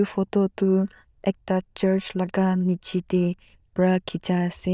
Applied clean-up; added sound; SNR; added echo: neural diffusion model UNIVERSE++.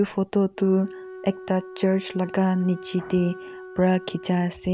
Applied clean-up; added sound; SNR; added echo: none; Wind instrument, woodwind instrument; 16 dB; none.